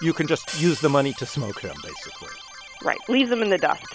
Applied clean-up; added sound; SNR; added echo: none; Hi-hat + Keyboard (musical); 14 dB; none.